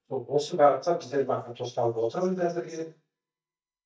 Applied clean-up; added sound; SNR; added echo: neural mask model DeepFilterNet 3.